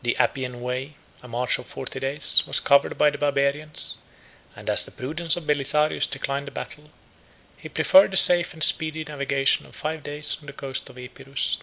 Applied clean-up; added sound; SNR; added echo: none; none; none; none.